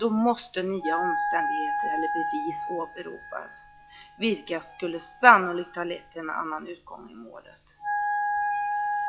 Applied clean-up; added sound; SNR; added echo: classical method log-MMSE.